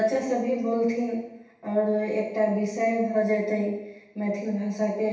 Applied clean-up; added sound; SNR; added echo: none; none; none; reverberation time 0.9 s.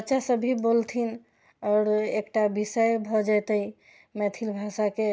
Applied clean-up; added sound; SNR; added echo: none; none; none; none.